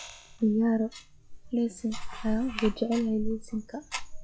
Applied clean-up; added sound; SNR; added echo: classical method log-MMSE.